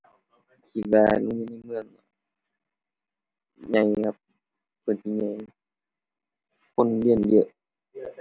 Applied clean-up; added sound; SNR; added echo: none; none; none; none.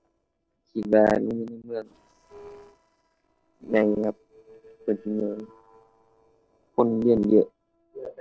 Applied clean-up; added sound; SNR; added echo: neural separator model SepFormer DNS4.